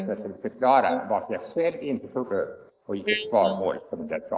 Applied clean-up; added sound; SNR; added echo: neural mask model Resemble Enhance denoiser.